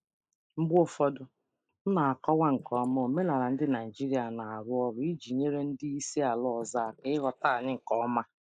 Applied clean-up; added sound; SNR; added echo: neural mask model Resemble Enhance denoiser.